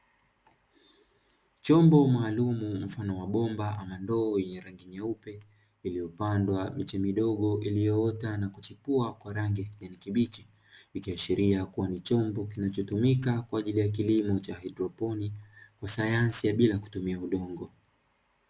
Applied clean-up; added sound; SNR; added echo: none; none; none; none.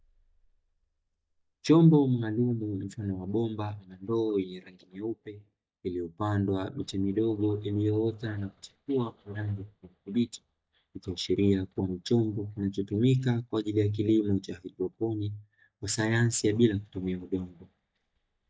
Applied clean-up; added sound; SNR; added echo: neural mask model DeepFilterNet 3.